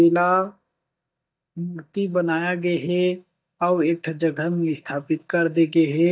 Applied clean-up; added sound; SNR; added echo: neural mask model DeepFilterNet 3.